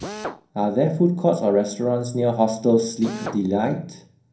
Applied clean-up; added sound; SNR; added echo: none; Drill; 17 dB; reverberation time 0.6 s.